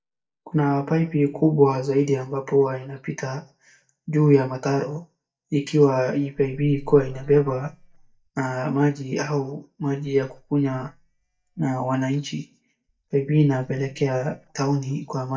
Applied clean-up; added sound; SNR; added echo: neural mask model DeepFilterNet 3.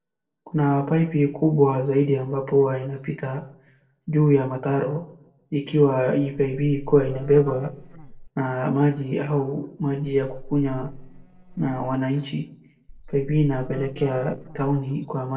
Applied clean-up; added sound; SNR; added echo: neural separator model SepFormer DNS4.